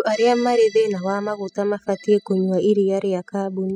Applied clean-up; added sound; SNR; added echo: classical method spectral subtraction.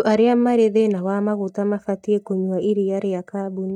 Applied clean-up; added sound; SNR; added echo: neural mask model DeepFilterNet 3.